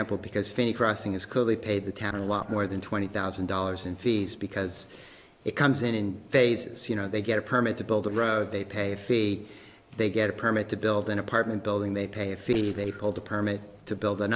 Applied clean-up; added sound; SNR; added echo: neural separator model SepFormer DNS4.